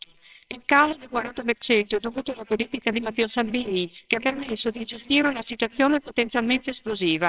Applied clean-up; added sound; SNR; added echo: neural separator model SepFormer WHAMR!.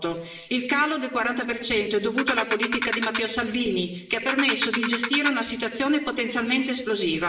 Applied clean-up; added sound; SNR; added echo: none; Ratchet, pawl; 4 dB; reverberation time 0.8 s.